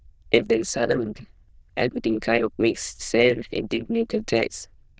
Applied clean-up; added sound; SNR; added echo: neural diffusion model UNIVERSE++.